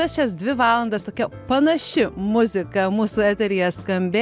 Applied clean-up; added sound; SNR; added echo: none; none; none; none.